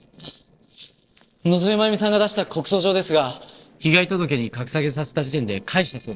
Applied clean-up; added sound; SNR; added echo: neural separator model SepFormer DNS4.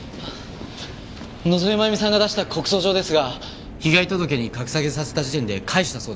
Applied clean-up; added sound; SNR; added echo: none; none; none; none.